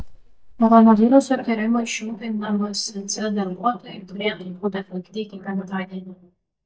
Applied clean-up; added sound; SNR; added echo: neural mask model DeepFilterNet 3.